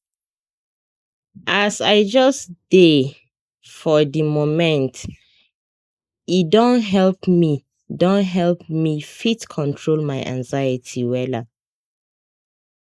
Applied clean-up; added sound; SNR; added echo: neural mask model Resemble Enhance denoiser.